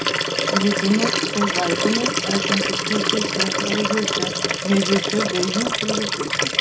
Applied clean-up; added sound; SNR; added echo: none; Liquid; -2 dB; none.